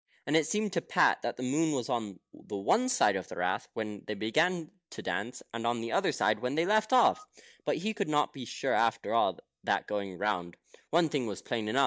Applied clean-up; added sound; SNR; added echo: neural mask model DeepFilterNet 3.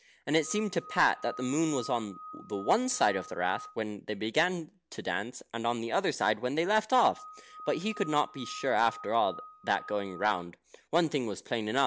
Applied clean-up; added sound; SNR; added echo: none; Screech / Glass; 16 dB; none.